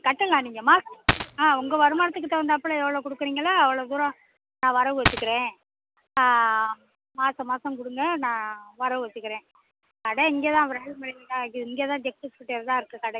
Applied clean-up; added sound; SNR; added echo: none; Coin (dropping); -3 dB; none.